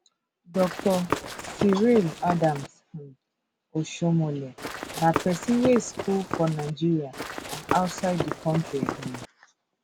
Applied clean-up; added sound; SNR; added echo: none; Run; 7 dB; none.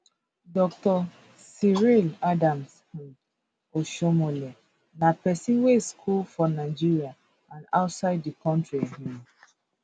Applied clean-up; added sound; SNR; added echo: none; none; none; none.